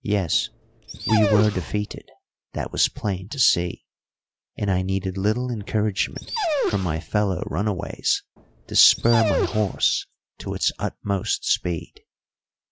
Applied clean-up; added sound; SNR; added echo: none; Dog; 4 dB; none.